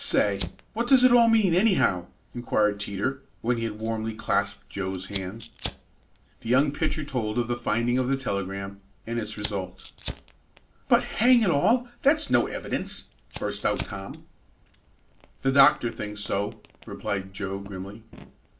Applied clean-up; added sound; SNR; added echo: none; Fire; 16 dB; reverberation time 0.3 s.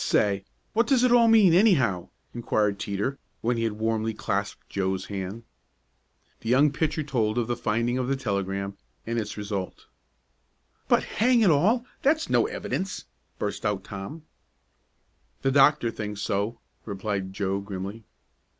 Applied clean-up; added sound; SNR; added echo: none; none; none; none.